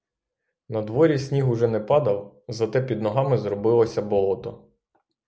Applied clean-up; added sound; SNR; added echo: none; none; none; none.